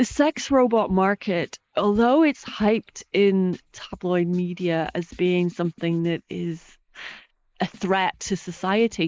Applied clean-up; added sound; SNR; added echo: neural mask model Resemble Enhance denoiser.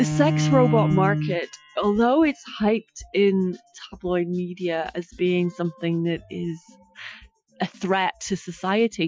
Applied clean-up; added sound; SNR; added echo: classical method Wiener filter.